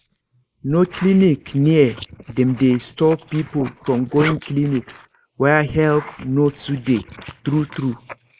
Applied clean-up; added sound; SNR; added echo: neural mask model Resemble Enhance denoiser.